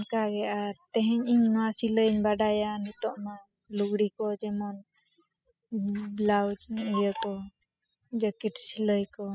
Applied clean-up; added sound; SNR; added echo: classical method spectral subtraction.